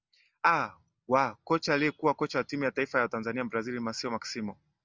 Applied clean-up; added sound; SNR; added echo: none; none; none; none.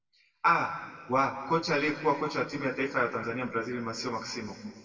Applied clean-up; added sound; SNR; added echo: none; none; none; reverberation time 2.2 s.